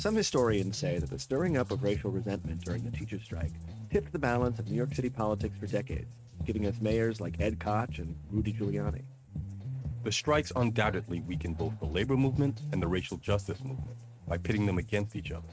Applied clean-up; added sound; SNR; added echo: neural mask model RNNoise.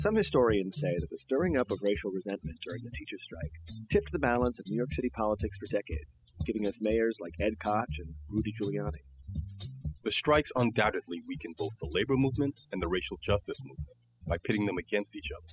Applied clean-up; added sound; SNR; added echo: classical method spectral subtraction.